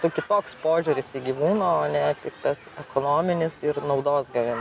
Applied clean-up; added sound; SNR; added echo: none; none; none; none.